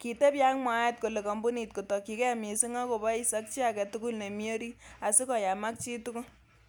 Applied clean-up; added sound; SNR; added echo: none; none; none; none.